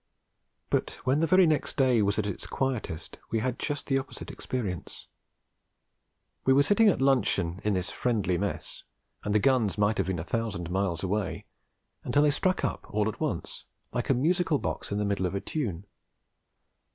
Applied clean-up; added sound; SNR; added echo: none; none; none; none.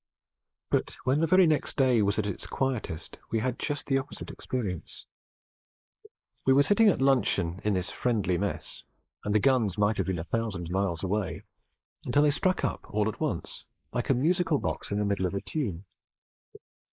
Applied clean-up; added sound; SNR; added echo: neural mask model Resemble Enhance denoiser.